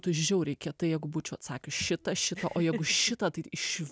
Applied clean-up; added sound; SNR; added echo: none; none; none; none.